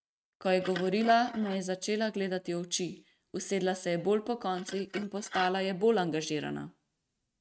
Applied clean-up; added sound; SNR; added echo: neural mask model RNNoise.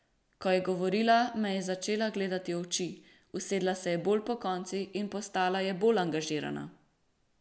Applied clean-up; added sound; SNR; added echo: none; none; none; none.